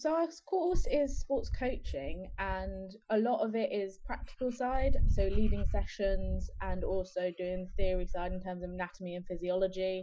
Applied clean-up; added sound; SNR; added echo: classical method Wiener filter.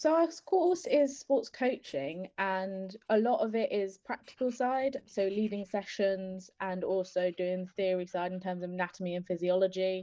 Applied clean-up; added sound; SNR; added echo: neural mask model DeepFilterNet 3.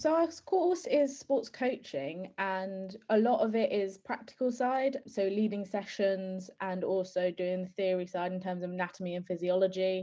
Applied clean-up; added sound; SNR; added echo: none; none; none; none.